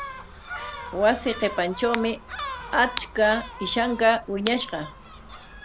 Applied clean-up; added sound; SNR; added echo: none; Gull, seagull + Crack; 10 dB; none.